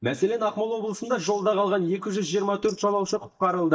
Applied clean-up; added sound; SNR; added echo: neural mask model DeepFilterNet 3.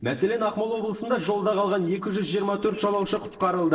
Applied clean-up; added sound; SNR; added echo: neural separator model SepFormer DNS4.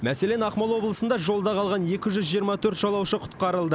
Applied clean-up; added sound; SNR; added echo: none; none; none; none.